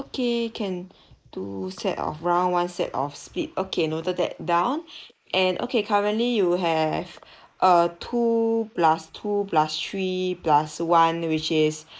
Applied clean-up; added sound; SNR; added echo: neural mask model Resemble Enhance denoiser.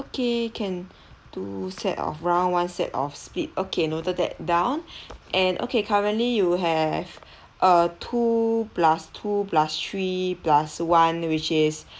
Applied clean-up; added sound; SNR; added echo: none; none; none; none.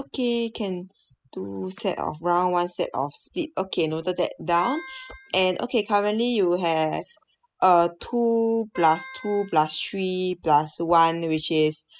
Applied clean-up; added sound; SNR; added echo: classical method spectral subtraction.